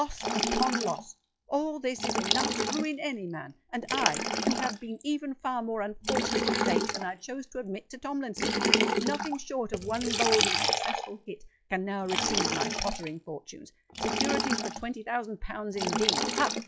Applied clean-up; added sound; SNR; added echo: classical method log-MMSE.